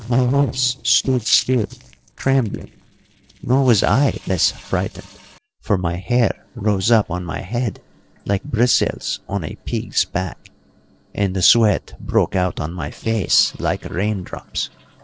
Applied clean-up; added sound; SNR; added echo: neural separator model SepFormer DNS4.